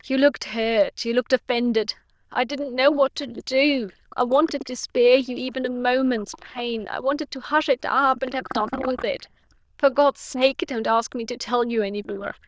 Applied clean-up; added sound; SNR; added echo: neural diffusion model UNIVERSE++.